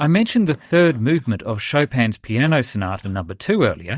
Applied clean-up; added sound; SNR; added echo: neural mask model DeepFilterNet 3.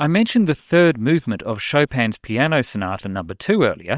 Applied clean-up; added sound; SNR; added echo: neural separator model SepFormer WHAM!.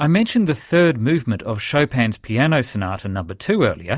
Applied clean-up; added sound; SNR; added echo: none; none; none; none.